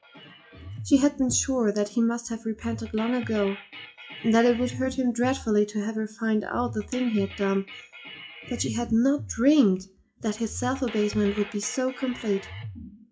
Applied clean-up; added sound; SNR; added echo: classical method WPE with log-MMSE.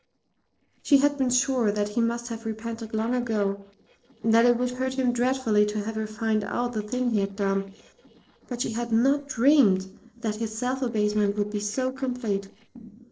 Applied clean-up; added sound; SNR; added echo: neural separator model SepFormer DNS4.